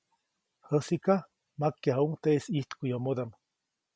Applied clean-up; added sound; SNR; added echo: none; none; none; none.